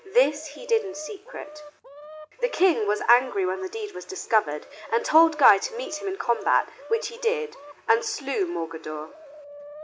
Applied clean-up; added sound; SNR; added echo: none; Chicken, rooster; 18 dB; none.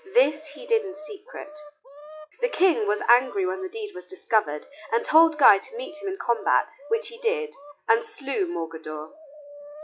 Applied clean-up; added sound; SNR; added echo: classical method log-MMSE.